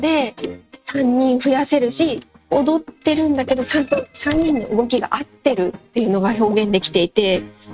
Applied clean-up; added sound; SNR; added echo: neural mask model RNNoise.